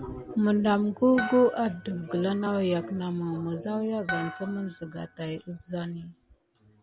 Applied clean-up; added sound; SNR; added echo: none; Harp; 11 dB; none.